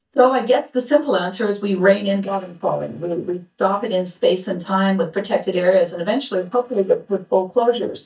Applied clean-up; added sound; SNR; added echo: neural mask model DeepFilterNet 3.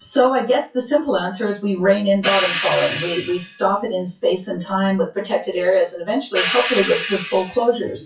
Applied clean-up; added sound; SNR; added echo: classical method WPE with log-MMSE.